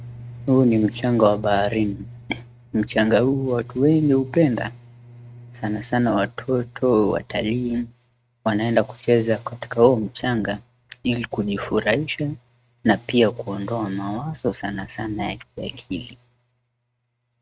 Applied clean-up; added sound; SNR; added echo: neural mask model RNNoise.